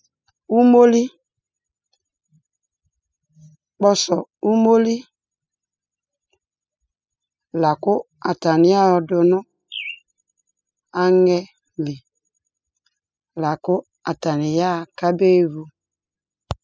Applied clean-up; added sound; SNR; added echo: classical method spectral subtraction.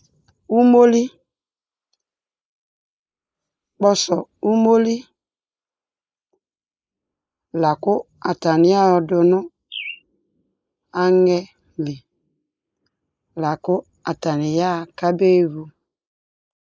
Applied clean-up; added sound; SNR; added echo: neural mask model Resemble Enhance denoiser.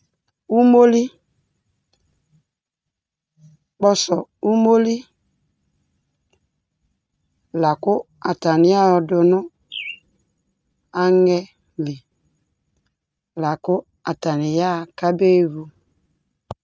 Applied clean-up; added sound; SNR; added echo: neural mask model RNNoise.